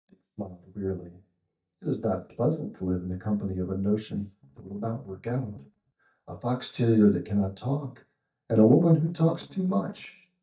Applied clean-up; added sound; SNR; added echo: neural mask model DeepFilterNet 3.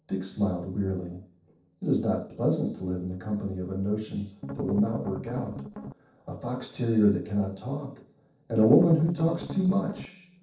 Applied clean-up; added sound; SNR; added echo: neural separator model SepFormer DNS4.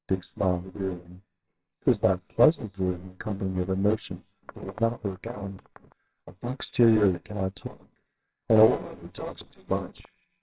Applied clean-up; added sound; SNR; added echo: neural separator model SepFormer WHAMR!.